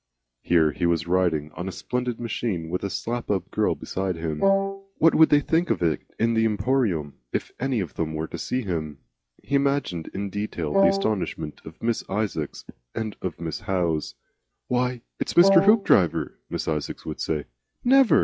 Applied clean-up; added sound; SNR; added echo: classical method log-MMSE.